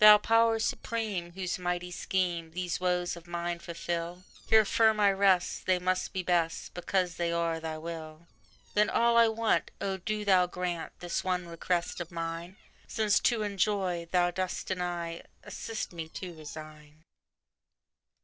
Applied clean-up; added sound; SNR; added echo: neural separator model SepFormer DNS4.